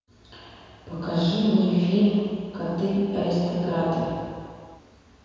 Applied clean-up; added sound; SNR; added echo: none; none; none; reverberation time 1.9 s.